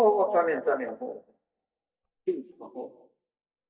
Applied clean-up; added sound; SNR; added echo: neural mask model DeepFilterNet 3.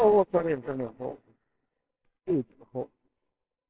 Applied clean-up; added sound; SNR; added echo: neural separator model SepFormer WHAMR!.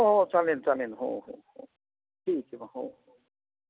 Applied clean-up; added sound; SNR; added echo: none; none; none; none.